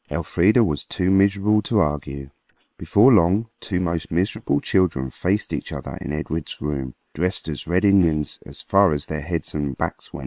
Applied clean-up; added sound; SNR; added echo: neural separator model SepFormer WHAM!.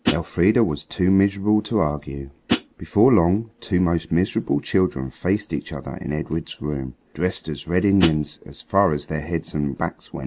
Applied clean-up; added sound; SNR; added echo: none; Hi-hat; 2 dB; none.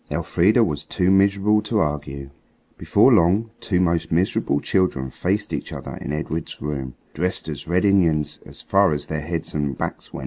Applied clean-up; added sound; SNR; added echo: none; none; none; none.